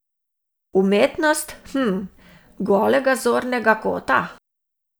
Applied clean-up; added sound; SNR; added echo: none; none; none; none.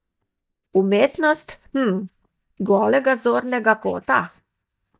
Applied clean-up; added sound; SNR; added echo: neural mask model DeepFilterNet 3.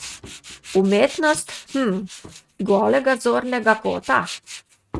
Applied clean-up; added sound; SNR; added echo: neural mask model RNNoise.